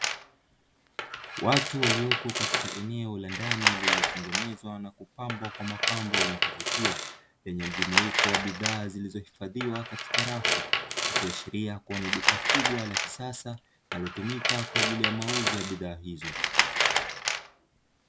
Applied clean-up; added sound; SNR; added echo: none; Tools; -5 dB; none.